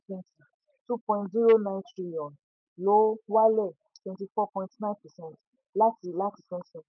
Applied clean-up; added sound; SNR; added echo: none; none; none; none.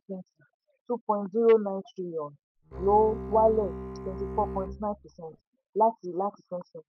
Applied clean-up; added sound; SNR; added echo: none; Bowed string instrument; 9 dB; none.